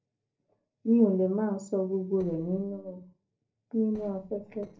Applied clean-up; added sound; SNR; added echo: neural separator model SepFormer DNS4.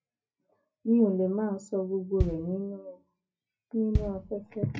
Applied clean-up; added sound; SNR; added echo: classical method WPE with log-MMSE.